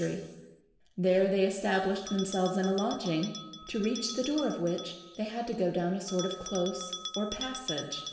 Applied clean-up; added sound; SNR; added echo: none; Bell; 13 dB; reverberation time 1.1 s.